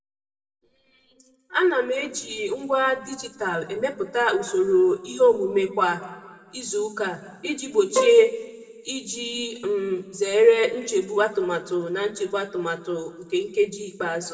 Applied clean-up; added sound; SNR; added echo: neural separator model SepFormer DNS4.